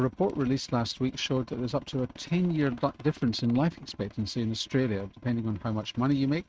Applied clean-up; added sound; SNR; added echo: neural mask model RNNoise.